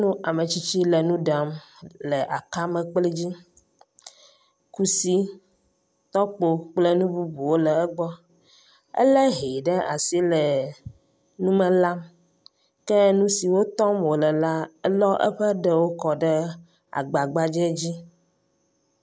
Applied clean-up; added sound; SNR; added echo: none; none; none; none.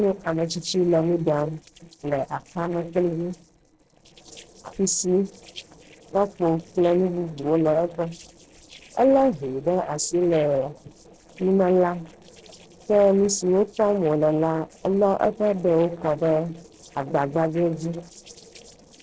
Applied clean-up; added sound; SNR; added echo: neural separator model SepFormer DNS4.